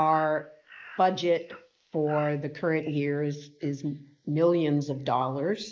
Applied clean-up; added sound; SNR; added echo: neural mask model Resemble Enhance denoiser.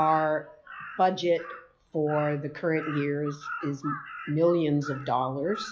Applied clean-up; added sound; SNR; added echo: classical method log-MMSE.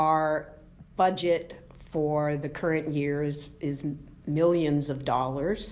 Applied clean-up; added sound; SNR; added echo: none; none; none; none.